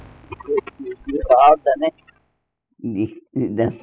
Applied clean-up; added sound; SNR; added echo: classical method spectral subtraction.